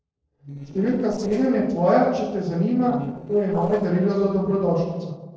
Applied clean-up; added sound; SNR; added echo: neural separator model SepFormer DNS4.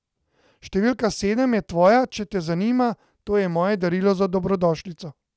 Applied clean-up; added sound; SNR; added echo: none; none; none; none.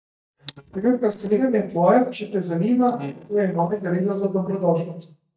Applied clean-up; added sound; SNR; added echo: neural mask model DeepFilterNet 3.